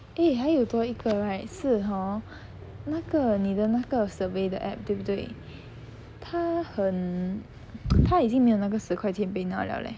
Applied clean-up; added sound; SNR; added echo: none; none; none; none.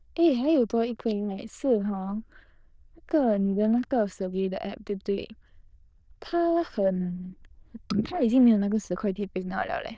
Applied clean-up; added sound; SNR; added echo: neural diffusion model UNIVERSE++.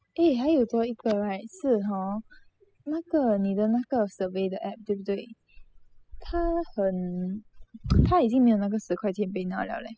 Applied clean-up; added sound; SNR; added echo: classical method spectral subtraction.